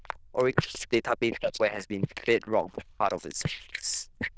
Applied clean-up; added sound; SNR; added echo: neural diffusion model UNIVERSE++.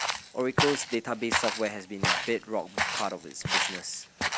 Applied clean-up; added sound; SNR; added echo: none; Walk, footsteps; -1 dB; none.